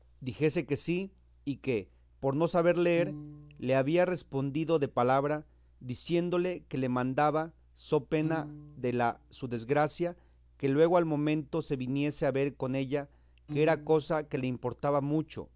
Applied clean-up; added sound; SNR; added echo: none; Piano; 20 dB; none.